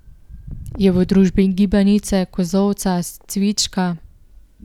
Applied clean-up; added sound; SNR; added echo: none; Walk, footsteps; 19 dB; none.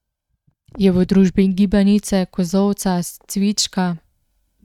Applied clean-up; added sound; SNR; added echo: neural mask model RNNoise.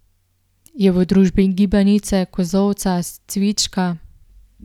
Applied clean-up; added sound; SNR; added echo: none; none; none; none.